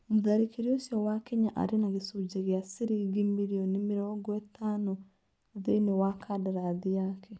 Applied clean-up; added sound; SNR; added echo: none; none; none; none.